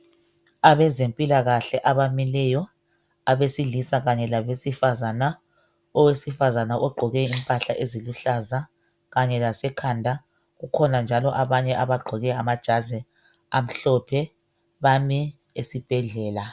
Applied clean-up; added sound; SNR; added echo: none; Rattle (instrument); 16 dB; none.